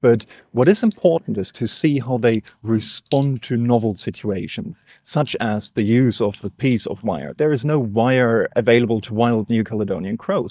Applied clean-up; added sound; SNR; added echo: neural mask model DeepFilterNet 3.